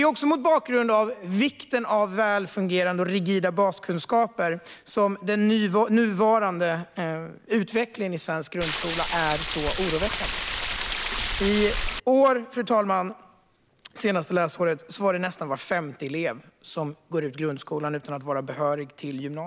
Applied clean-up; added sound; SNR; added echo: none; Stream; 2 dB; none.